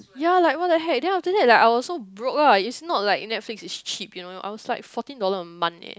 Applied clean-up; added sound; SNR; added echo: none; none; none; none.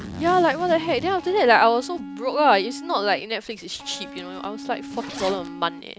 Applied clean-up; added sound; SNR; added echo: none; Zipper (clothing) + Electric guitar; 13 dB; none.